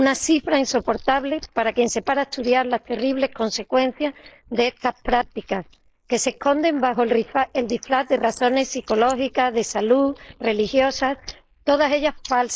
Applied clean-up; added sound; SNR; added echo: neural mask model Resemble Enhance denoiser.